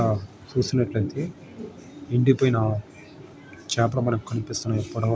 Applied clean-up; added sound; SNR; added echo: none; none; none; none.